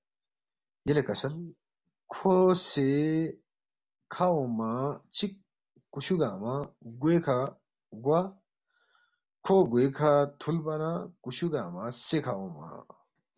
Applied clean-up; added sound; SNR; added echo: none; none; none; none.